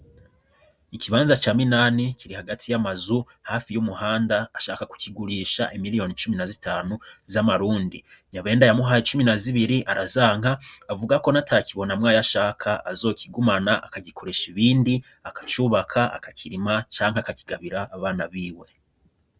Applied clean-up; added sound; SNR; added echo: none; none; none; none.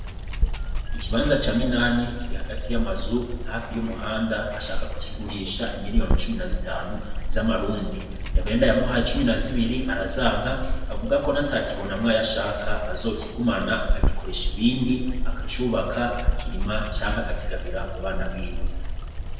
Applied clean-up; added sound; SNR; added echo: none; Water; -1 dB; reverberation time 0.9 s.